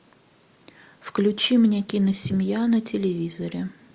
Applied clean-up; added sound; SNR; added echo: none; none; none; none.